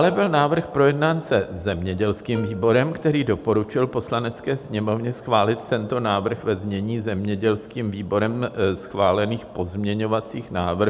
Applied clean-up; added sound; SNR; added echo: none; Plucked string instrument; 18 dB; none.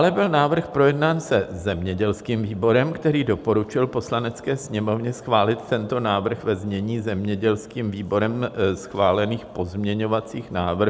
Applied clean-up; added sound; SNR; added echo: none; none; none; none.